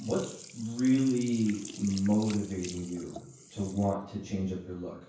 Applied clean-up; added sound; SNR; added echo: none; Sink (filling or washing); 17 dB; reverberation time 0.7 s.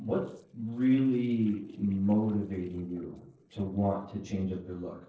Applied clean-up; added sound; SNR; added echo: neural separator model SepFormer DNS4.